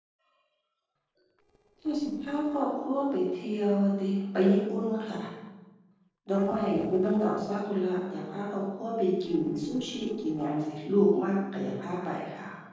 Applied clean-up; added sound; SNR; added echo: neural separator model SepFormer DNS4.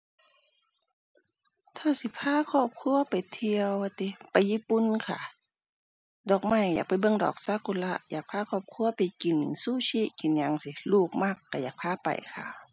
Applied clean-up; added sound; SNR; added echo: none; none; none; none.